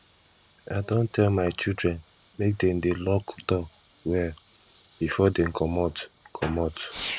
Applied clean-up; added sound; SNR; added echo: none; Fireworks; 19 dB; none.